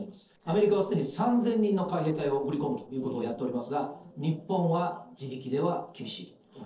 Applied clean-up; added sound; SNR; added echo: neural separator model SepFormer DNS4.